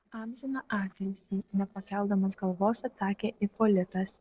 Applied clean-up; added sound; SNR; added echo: neural separator model SepFormer DNS4.